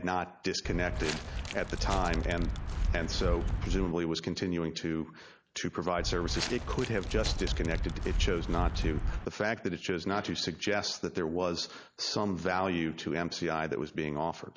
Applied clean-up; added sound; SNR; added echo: none; Walk, footsteps; -1 dB; none.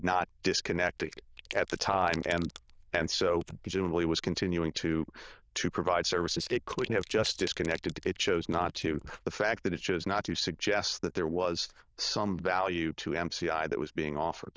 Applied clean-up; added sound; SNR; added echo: neural diffusion model UNIVERSE++.